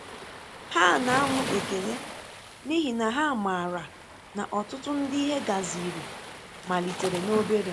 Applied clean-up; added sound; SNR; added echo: none; Waves, surf; 8 dB; none.